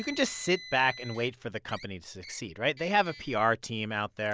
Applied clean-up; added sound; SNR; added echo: none; Car; 18 dB; none.